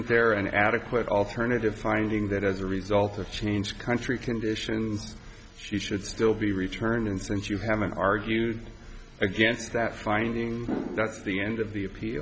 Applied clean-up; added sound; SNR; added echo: none; none; none; none.